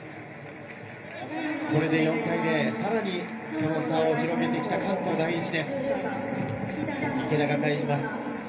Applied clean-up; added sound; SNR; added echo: none; none; none; reverberation time 0.3 s.